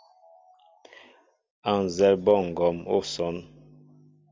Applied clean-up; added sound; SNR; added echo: none; none; none; none.